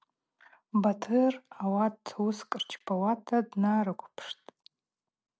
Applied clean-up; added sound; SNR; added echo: none; none; none; none.